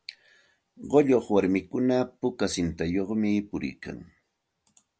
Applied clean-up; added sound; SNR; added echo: none; none; none; none.